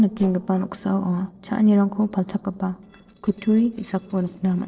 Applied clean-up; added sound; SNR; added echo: neural separator model SepFormer DNS4.